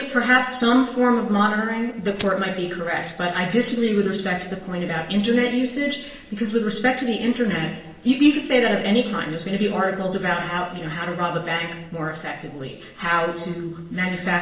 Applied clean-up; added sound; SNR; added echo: neural separator model SepFormer DNS4.